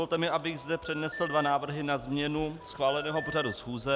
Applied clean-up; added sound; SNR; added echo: none; Telephone; 13 dB; none.